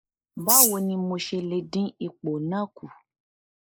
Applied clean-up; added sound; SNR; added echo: neural mask model Resemble Enhance denoiser.